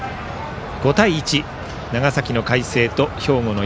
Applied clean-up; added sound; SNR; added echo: none; none; none; none.